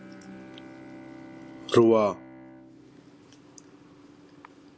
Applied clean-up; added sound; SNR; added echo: none; Bowed string instrument; 18 dB; none.